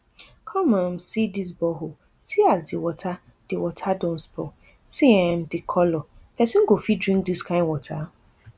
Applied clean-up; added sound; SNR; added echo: none; none; none; none.